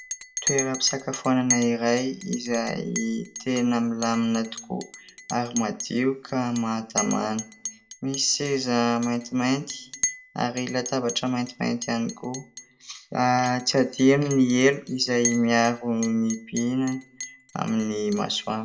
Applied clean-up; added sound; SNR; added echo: none; Chink, clink; 11 dB; reverberation time 0.4 s.